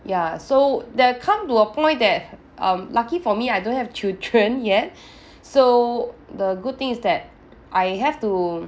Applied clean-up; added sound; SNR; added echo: none; none; none; none.